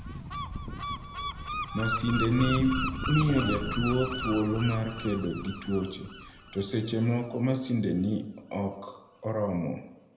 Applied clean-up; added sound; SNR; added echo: none; Gull, seagull; 7 dB; reverberation time 0.7 s.